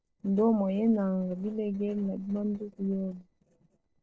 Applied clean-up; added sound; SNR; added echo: neural separator model SepFormer DNS4.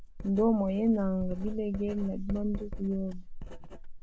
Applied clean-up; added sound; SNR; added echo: none; Writing; 7 dB; none.